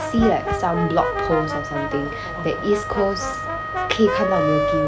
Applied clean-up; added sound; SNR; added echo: none; Wind instrument, woodwind instrument + Brass instrument; 2 dB; none.